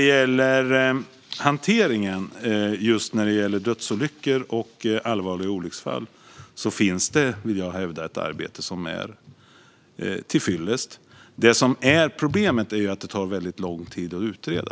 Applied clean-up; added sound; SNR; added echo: none; none; none; none.